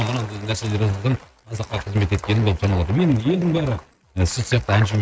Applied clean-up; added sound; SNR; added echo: neural mask model RNNoise.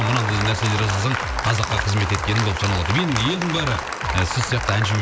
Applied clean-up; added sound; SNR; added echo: none; Applause; 4 dB; none.